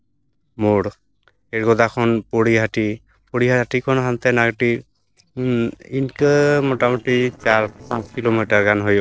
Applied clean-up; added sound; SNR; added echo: neural separator model SepFormer DNS4.